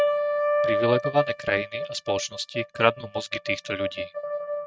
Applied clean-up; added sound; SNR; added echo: neural mask model RNNoise.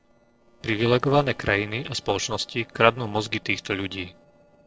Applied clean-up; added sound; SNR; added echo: neural separator model SepFormer DNS4.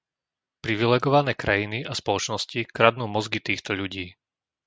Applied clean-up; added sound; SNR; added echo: none; none; none; none.